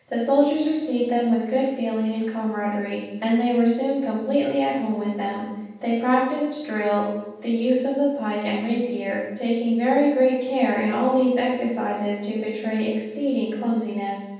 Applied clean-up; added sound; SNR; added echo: none; none; none; reverberation time 1.2 s.